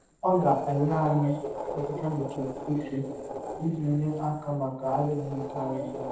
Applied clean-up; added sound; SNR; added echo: neural separator model SepFormer DNS4.